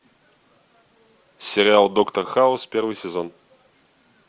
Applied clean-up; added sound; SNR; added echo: none; none; none; none.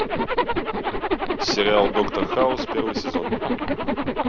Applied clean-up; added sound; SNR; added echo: none; Zipper (clothing); -2 dB; none.